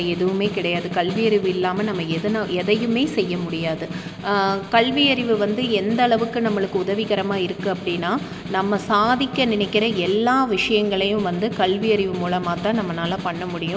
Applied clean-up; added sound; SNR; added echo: none; Snare drum; 12 dB; none.